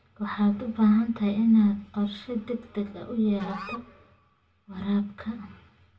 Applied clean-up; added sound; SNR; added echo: none; Musical instrument; 17 dB; reverberation time 0.2 s.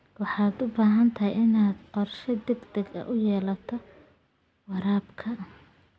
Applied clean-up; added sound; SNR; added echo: none; none; none; none.